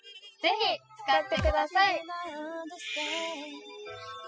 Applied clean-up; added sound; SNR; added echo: classical method spectral subtraction.